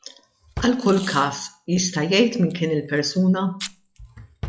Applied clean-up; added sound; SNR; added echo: classical method log-MMSE.